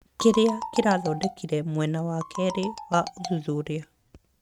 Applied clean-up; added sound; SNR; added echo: neural mask model RNNoise.